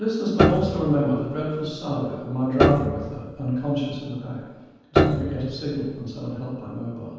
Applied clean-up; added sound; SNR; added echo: none; Piano; 0 dB; reverberation time 1.2 s.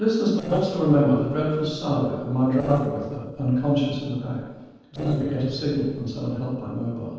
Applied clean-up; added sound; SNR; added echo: neural separator model SepFormer DNS4.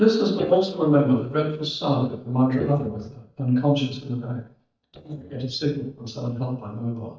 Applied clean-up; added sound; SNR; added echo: neural mask model DeepFilterNet 3.